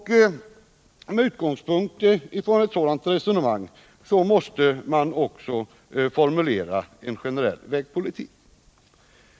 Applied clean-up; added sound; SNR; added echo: none; none; none; none.